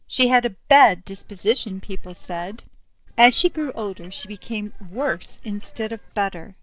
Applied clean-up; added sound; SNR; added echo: neural separator model SepFormer DNS4.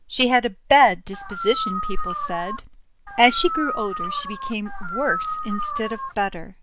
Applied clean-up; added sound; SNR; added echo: none; Dog; 7 dB; none.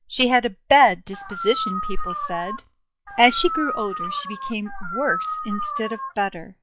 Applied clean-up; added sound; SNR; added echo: classical method log-MMSE.